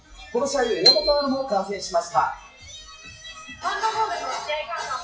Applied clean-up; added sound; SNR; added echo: classical method WPE with log-MMSE.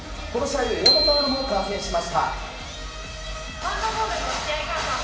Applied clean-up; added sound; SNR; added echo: none; Bicycle bell; 1 dB; reverberation time 1.0 s.